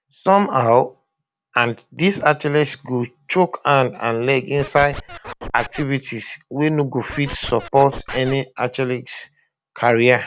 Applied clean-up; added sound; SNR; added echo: none; Scratching (performance technique); 13 dB; none.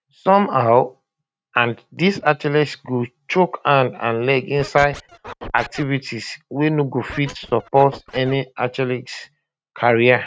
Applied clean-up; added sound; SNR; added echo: neural mask model RNNoise.